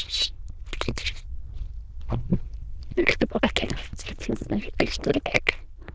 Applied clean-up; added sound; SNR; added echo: neural diffusion model UNIVERSE++.